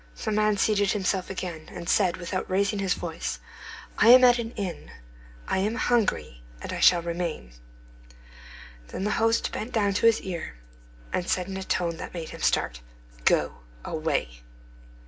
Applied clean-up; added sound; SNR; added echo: none; none; none; reverberation time 0.3 s.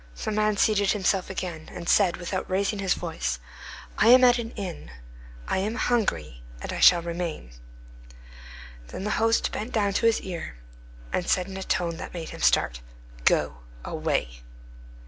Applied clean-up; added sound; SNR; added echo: none; none; none; none.